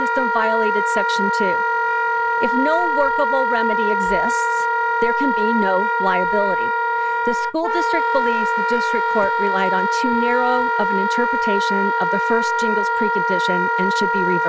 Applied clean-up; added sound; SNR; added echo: none; Wind instrument, woodwind instrument; -4 dB; none.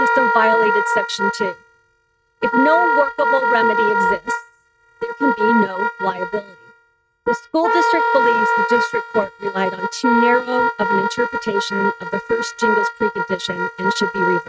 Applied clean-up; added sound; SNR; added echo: neural mask model RNNoise.